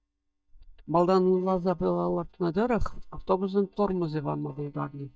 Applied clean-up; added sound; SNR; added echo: neural mask model DeepFilterNet 3.